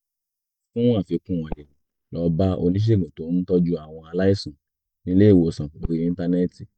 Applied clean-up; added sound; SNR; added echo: neural mask model DeepFilterNet 3.